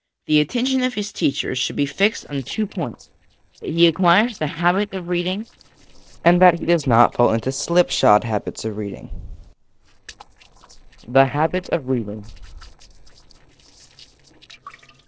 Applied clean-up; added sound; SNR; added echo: neural separator model SepFormer DNS4.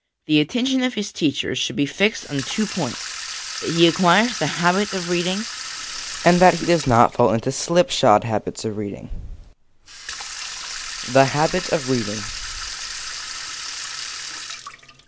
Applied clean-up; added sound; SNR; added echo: none; Sink (filling or washing) / Water tap, faucet; 11 dB; none.